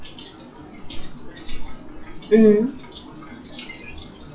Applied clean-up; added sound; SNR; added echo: classical method WPE with log-MMSE.